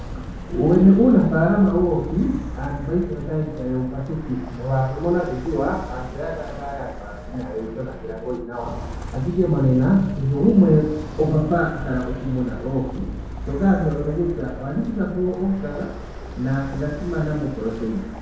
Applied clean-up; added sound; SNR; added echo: none; Walk, footsteps; 11 dB; reverberation time 0.9 s.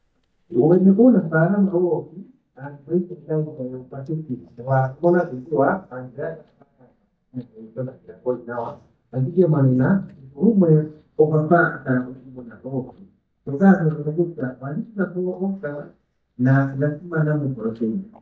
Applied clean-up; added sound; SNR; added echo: neural mask model DeepFilterNet 3.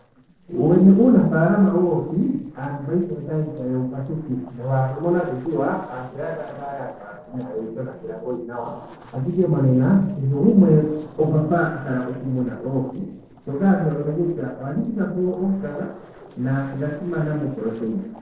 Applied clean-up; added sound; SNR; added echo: neural separator model SepFormer DNS4.